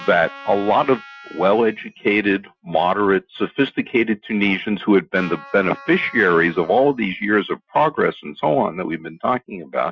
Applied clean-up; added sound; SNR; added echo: classical method Wiener filter.